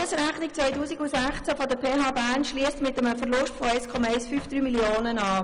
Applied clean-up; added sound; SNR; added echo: none; Bass drum + Keys jangling; 17 dB; none.